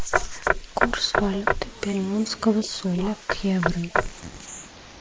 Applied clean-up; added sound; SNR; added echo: neural mask model Resemble Enhance denoiser.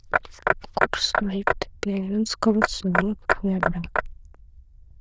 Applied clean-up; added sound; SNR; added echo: neural diffusion model UNIVERSE++.